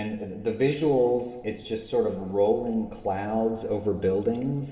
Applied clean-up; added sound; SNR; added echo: none; none; none; reverberation time 1.6 s.